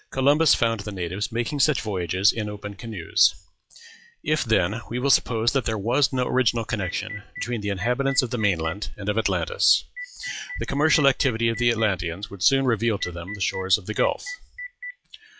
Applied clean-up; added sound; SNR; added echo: classical method log-MMSE.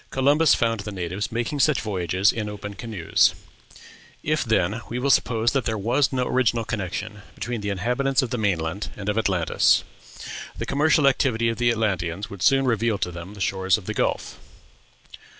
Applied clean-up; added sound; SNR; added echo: none; none; none; none.